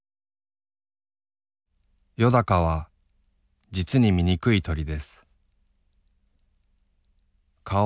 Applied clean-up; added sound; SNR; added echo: none; none; none; none.